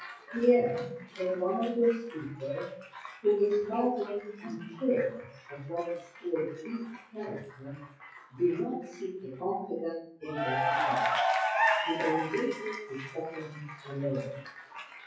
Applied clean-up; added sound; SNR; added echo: classical method WPE with log-MMSE.